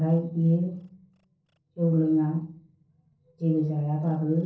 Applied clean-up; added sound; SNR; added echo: neural separator model SepFormer DNS4.